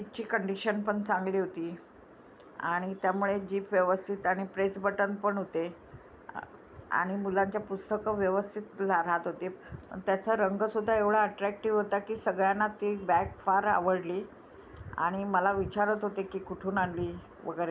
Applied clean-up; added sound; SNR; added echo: none; none; none; none.